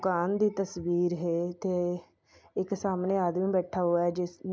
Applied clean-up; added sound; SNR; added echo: none; none; none; none.